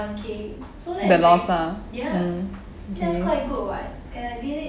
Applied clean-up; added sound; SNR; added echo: none; none; none; none.